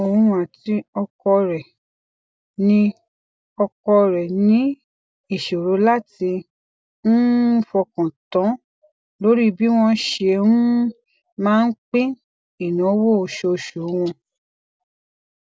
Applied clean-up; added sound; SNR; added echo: none; none; none; none.